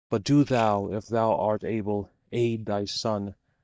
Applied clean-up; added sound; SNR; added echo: neural mask model DeepFilterNet 3.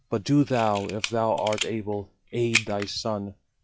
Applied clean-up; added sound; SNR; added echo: classical method log-MMSE.